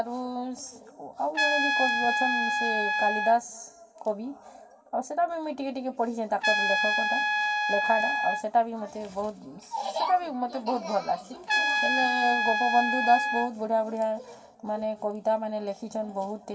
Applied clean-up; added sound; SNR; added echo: none; Trumpet; 1 dB; reverberation time 2.0 s.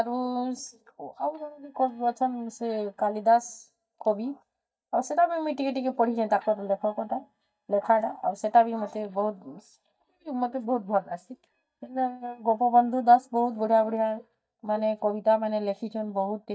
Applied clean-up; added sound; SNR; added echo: neural mask model DeepFilterNet 3.